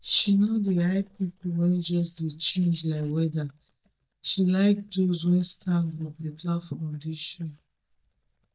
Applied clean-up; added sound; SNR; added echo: neural mask model DeepFilterNet 3.